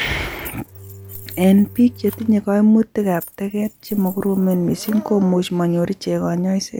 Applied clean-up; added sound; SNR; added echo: none; Keys jangling + Bowed string instrument; 20 dB; none.